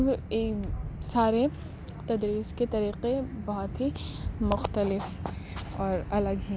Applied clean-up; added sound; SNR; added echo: none; none; none; none.